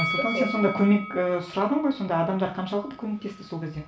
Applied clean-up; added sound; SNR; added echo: none; Bell; 10 dB; reverberation time 0.4 s.